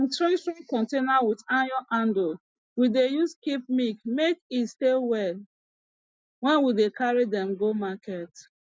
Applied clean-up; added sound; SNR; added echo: none; none; none; none.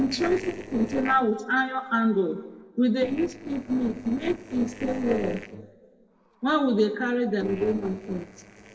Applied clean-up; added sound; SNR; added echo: neural separator model SepFormer DNS4.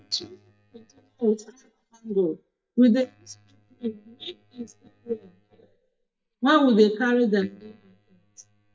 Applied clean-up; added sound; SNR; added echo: neural mask model DeepFilterNet 3.